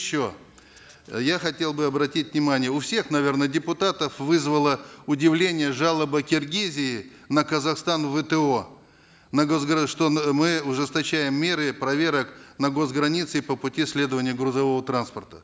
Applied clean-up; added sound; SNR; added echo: none; none; none; none.